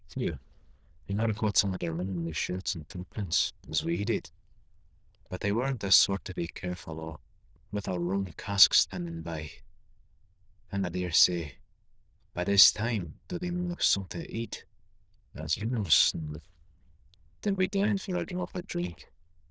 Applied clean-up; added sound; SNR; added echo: neural diffusion model UNIVERSE++.